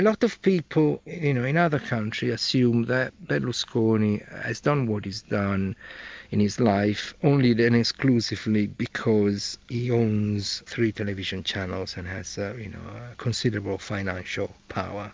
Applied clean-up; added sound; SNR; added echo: none; none; none; none.